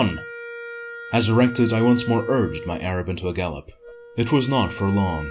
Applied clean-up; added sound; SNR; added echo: none; Wind instrument, woodwind instrument; 14 dB; none.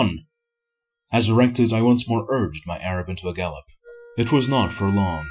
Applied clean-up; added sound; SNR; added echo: classical method Wiener filter.